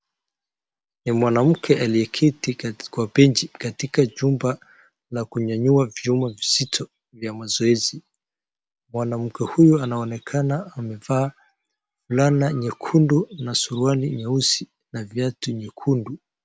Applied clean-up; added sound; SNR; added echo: none; none; none; none.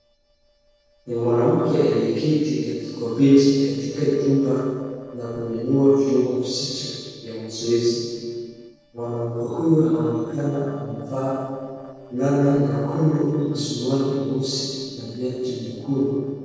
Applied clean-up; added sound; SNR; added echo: neural separator model SepFormer DNS4.